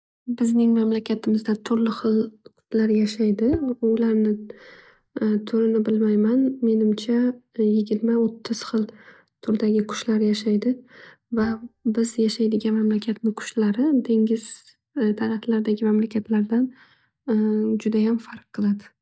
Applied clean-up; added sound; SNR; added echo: neural mask model DeepFilterNet 3.